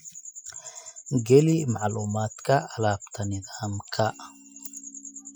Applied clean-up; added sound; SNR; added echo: classical method Wiener filter.